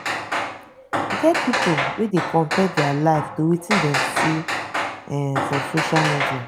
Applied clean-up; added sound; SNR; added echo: none; Hammer; 2 dB; none.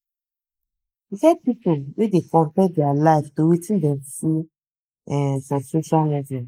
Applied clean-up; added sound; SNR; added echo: neural mask model Resemble Enhance denoiser.